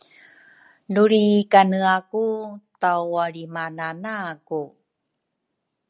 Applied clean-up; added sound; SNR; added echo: none; none; none; none.